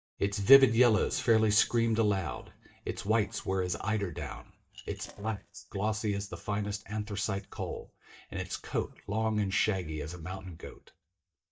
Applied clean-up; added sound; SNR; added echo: neural mask model DeepFilterNet 3.